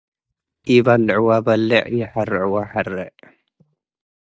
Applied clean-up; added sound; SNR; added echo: neural mask model DeepFilterNet 3.